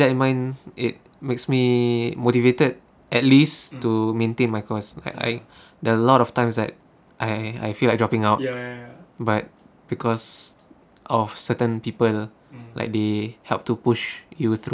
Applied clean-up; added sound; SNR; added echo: none; none; none; none.